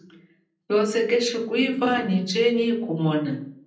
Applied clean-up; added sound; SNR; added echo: none; none; none; reverberation time 0.6 s.